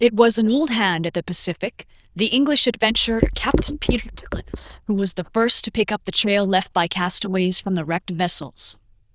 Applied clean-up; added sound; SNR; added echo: neural diffusion model UNIVERSE++.